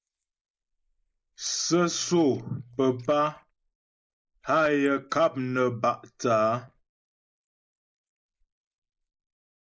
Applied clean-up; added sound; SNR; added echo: neural mask model Resemble Enhance denoiser.